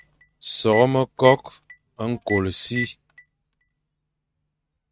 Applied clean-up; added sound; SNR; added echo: neural mask model RNNoise.